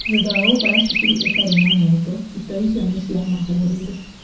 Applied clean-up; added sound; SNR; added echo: none; Chirp, tweet; 4 dB; reverberation time 0.5 s.